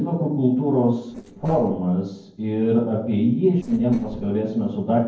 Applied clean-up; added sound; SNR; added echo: neural separator model SepFormer DNS4.